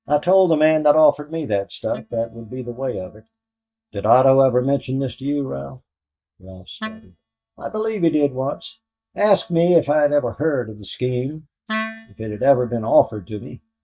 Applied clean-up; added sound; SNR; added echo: neural mask model DeepFilterNet 3.